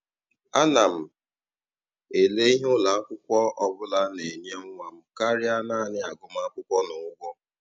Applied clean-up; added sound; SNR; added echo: none; none; none; none.